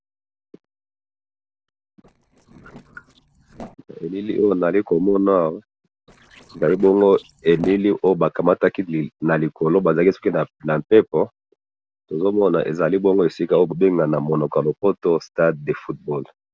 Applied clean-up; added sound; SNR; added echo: neural separator model SepFormer DNS4.